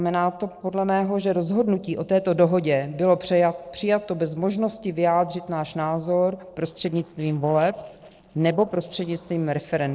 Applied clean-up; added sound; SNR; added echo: neural separator model SepFormer DNS4.